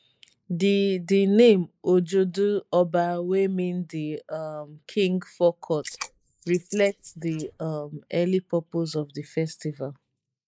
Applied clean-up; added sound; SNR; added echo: neural mask model Resemble Enhance denoiser.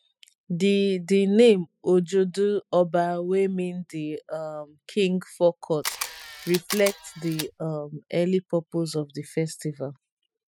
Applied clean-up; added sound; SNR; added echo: classical method spectral subtraction.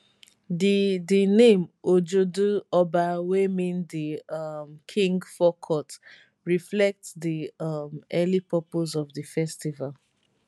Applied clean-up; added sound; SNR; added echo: none; none; none; none.